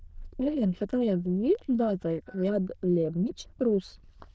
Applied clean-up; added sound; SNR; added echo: neural diffusion model UNIVERSE++.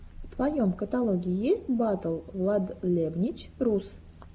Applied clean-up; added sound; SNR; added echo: none; none; none; none.